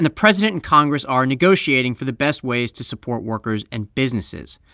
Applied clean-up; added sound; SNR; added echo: none; none; none; none.